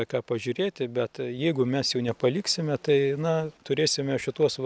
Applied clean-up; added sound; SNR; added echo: none; none; none; none.